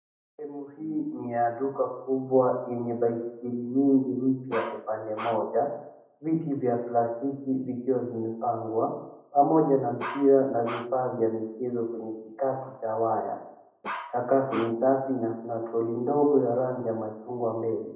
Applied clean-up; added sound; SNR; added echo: none; Bark; 11 dB; reverberation time 0.7 s.